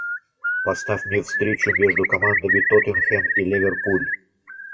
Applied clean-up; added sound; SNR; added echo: classical method WPE with log-MMSE.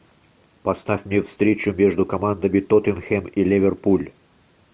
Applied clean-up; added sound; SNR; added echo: none; none; none; none.